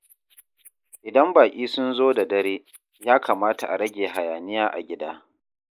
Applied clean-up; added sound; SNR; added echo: neural mask model Resemble Enhance denoiser.